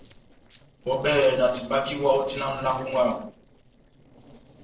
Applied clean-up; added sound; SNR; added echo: neural separator model SepFormer DNS4.